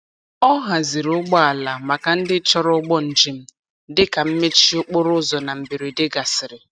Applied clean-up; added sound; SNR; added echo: neural mask model RNNoise.